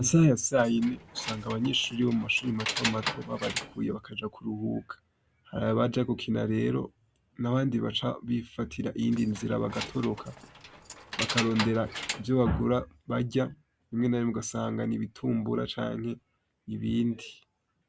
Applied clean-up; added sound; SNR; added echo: none; Keys jangling; 8 dB; none.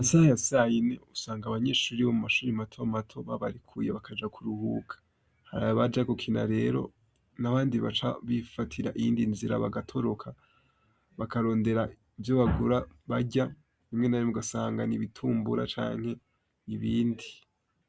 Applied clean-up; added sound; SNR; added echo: none; none; none; none.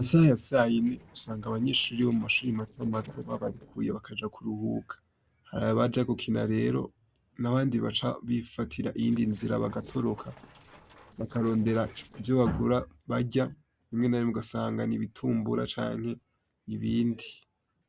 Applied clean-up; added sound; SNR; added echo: neural separator model SepFormer DNS4.